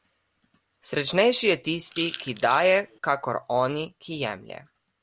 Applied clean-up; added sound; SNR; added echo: none; Chewing, mastication / Crushing; 15 dB; none.